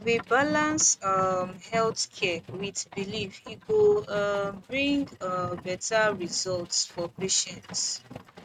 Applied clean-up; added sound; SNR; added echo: neural mask model RNNoise.